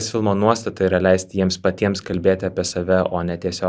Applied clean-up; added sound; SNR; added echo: none; none; none; none.